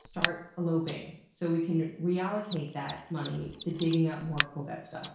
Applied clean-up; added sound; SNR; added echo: none; Mechanisms; 6 dB; reverberation time 0.6 s.